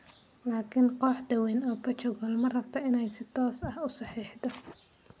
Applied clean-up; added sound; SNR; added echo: none; none; none; none.